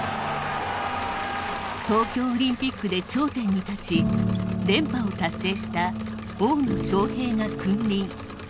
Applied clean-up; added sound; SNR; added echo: none; Engine / Mechanisms; 13 dB; none.